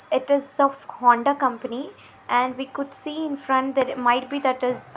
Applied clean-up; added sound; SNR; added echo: none; none; none; none.